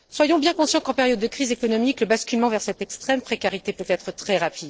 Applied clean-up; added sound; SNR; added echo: neural separator model SepFormer DNS4.